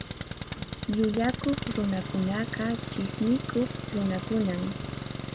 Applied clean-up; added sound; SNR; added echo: none; Engine; 5 dB; none.